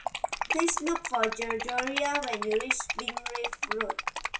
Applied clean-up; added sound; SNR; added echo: classical method WPE with log-MMSE.